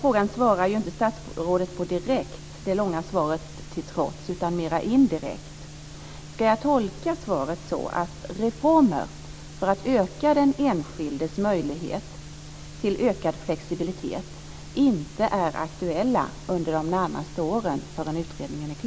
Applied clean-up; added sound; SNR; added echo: none; none; none; none.